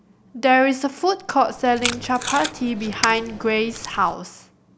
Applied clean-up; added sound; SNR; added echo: none; Packing tape, duct tape; 9 dB; none.